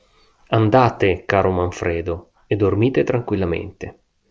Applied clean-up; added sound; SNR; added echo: none; none; none; none.